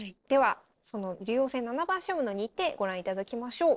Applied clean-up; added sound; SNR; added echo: neural separator model SepFormer DNS4.